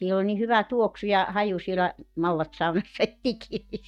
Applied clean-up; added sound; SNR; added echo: neural mask model DeepFilterNet 3.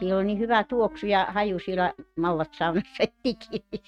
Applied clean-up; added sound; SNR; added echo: neural mask model RNNoise.